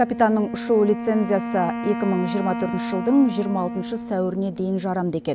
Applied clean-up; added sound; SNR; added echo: none; Wind instrument, woodwind instrument; 8 dB; none.